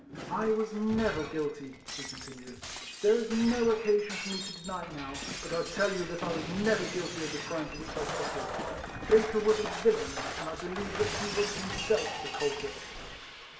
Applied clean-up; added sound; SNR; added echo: none; Shatter; 7 dB; reverberation time 0.7 s.